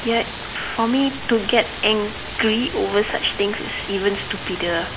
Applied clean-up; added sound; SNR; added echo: none; Stream; 11 dB; none.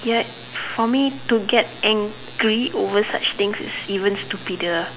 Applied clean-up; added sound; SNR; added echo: none; none; none; none.